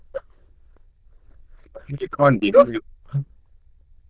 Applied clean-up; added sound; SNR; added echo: neural diffusion model UNIVERSE++.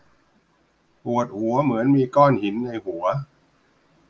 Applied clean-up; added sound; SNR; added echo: none; none; none; none.